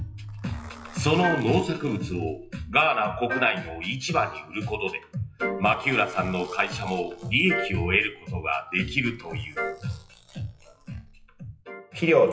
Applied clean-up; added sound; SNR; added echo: classical method WPE with log-MMSE.